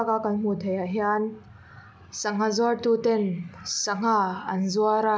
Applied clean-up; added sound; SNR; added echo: none; none; none; none.